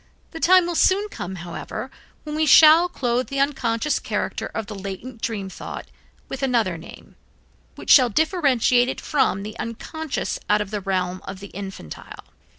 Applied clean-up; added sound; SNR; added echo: none; none; none; none.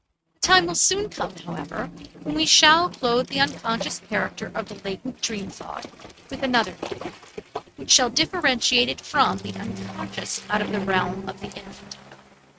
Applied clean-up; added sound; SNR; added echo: neural mask model RNNoise.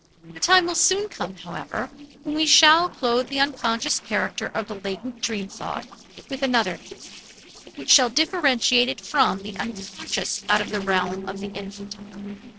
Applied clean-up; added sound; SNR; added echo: neural separator model SepFormer DNS4.